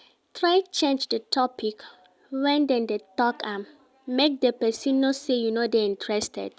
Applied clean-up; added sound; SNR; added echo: none; none; none; none.